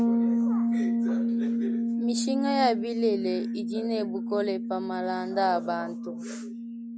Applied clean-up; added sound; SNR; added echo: none; Bass guitar; -2 dB; none.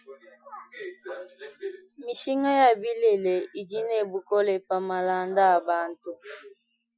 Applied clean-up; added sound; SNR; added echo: classical method Wiener filter.